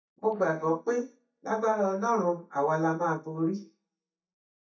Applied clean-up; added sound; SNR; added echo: neural mask model DeepFilterNet 3.